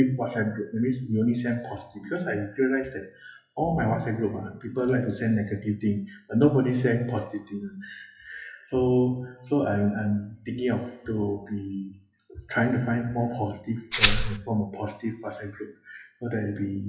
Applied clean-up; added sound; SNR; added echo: classical method WPE with log-MMSE.